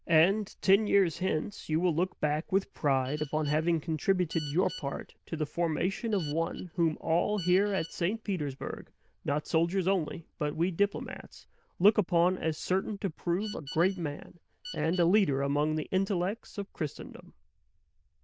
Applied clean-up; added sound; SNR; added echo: neural diffusion model UNIVERSE++.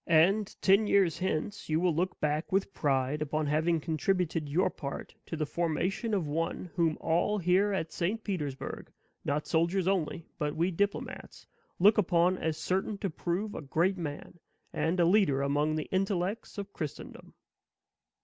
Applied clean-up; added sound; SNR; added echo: none; none; none; none.